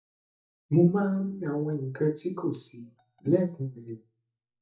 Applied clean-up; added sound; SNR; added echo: neural mask model DeepFilterNet 3.